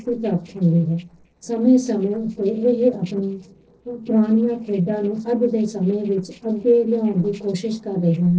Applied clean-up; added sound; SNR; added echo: neural separator model SepFormer DNS4.